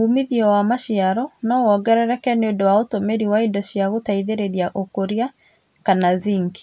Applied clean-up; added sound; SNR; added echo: none; none; none; none.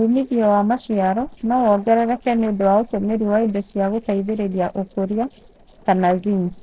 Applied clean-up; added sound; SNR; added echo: neural separator model SepFormer DNS4.